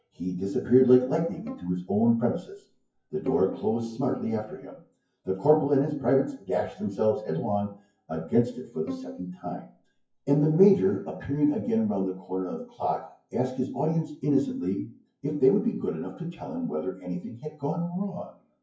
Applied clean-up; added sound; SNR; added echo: classical method WPE with log-MMSE.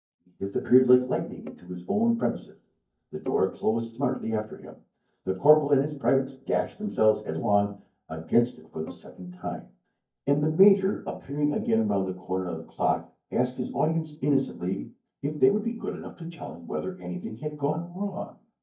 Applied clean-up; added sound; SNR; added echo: neural mask model DeepFilterNet 3.